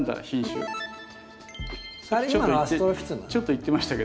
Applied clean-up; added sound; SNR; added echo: none; none; none; none.